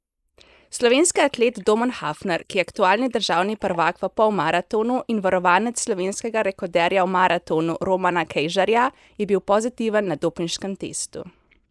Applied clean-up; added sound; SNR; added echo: neural mask model Resemble Enhance denoiser.